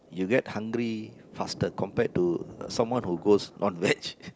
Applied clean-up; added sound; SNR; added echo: none; Thunder; 19 dB; none.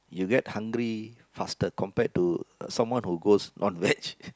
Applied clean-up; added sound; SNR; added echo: none; none; none; none.